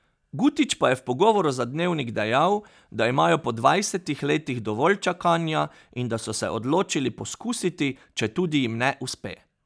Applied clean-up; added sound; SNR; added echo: none; none; none; none.